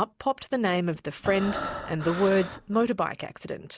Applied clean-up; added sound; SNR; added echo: none; Breathing; 8 dB; none.